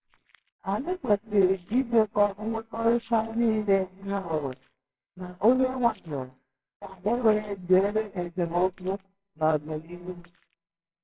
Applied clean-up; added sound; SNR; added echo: neural separator model SepFormer WHAMR!.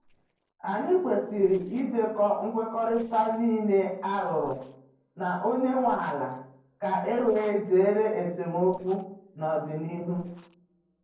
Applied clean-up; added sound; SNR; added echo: neural separator model SepFormer DNS4.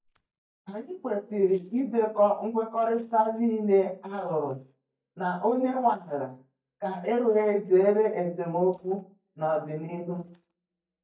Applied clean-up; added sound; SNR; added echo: neural mask model DeepFilterNet 3.